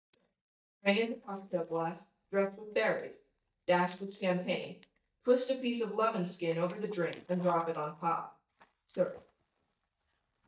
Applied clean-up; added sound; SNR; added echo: neural mask model DeepFilterNet 3.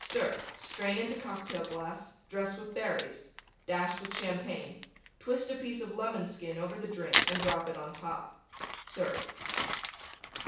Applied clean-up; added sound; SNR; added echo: none; Crumpling, crinkling; 2 dB; reverberation time 0.7 s.